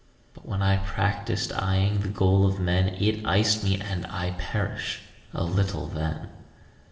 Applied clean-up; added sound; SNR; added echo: none; none; none; reverberation time 1.6 s.